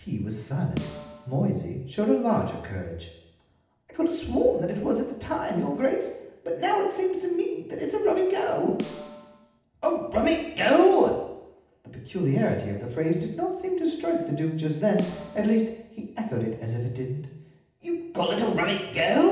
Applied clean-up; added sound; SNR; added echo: none; Snare drum; 15 dB; reverberation time 0.8 s.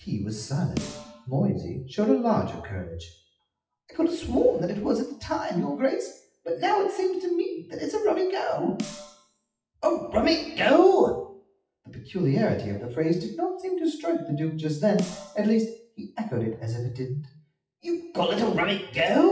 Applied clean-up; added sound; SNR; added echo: classical method WPE with log-MMSE.